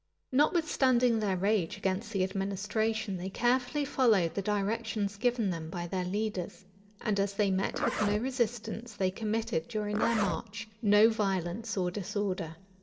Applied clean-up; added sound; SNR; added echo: none; Zipper (clothing); 8 dB; reverberation time 1.0 s.